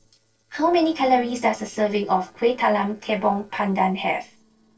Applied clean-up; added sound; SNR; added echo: neural separator model SepFormer DNS4.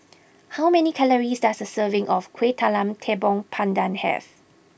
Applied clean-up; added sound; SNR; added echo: none; none; none; none.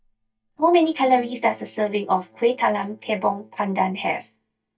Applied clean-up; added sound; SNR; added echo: neural mask model DeepFilterNet 3.